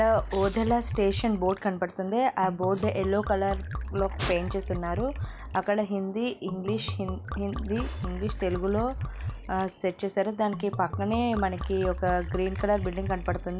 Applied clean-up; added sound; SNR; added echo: none; Liquid; 7 dB; none.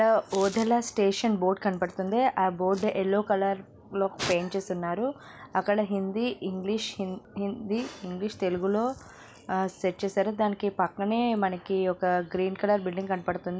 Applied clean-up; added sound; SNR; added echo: none; none; none; none.